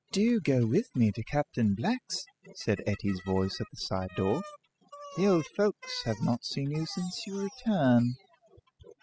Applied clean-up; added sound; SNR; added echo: classical method spectral subtraction.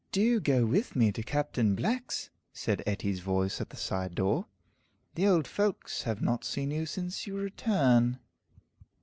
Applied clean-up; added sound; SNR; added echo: none; none; none; none.